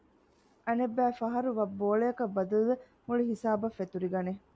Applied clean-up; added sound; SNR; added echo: none; none; none; none.